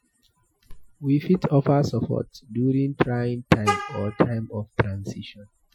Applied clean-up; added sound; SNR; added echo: classical method Wiener filter.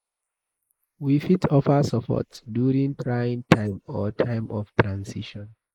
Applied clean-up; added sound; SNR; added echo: neural mask model Resemble Enhance denoiser.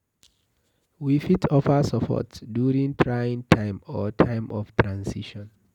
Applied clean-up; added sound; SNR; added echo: none; none; none; none.